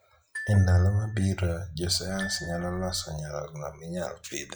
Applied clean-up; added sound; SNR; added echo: classical method log-MMSE.